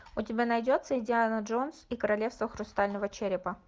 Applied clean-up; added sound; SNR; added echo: none; none; none; none.